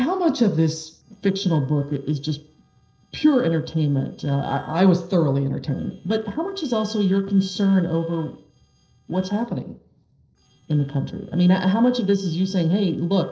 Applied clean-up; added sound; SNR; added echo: neural separator model SepFormer DNS4.